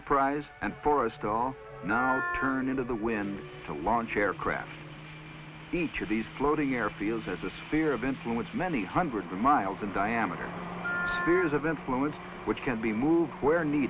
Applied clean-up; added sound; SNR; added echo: none; Wind instrument, woodwind instrument; 6 dB; none.